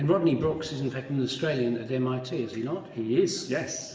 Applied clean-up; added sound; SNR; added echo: none; none; none; reverberation time 1.1 s.